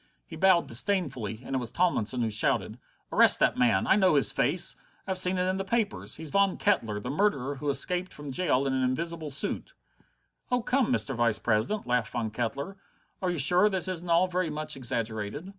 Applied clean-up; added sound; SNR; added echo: none; none; none; none.